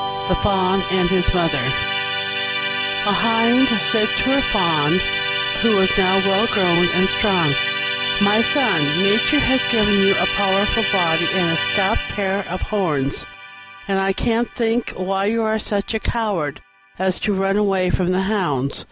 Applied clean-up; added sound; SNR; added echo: none; Musical instrument; 3 dB; none.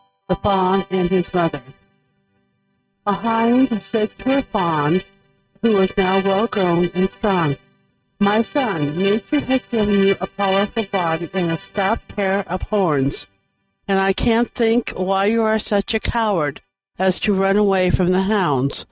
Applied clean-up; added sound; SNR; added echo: neural mask model RNNoise.